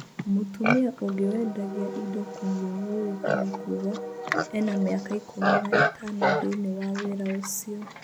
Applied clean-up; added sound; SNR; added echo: none; Livestock, farm animals, working animals; 2 dB; none.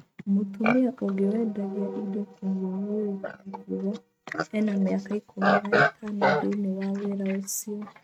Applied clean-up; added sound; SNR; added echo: neural mask model RNNoise.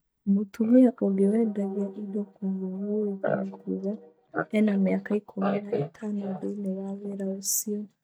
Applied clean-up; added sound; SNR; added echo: neural mask model DeepFilterNet 3.